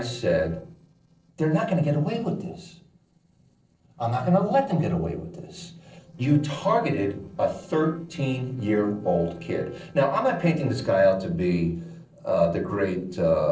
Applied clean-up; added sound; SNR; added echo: neural separator model SepFormer DNS4.